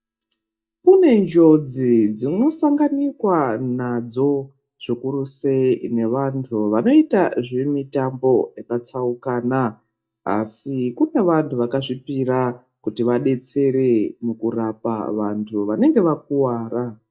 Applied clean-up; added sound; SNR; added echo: neural mask model DeepFilterNet 3.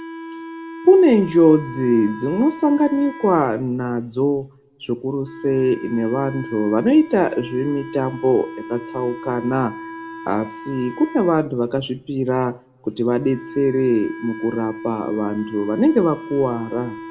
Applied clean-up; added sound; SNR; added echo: none; Wind instrument, woodwind instrument; 15 dB; reverberation time 0.4 s.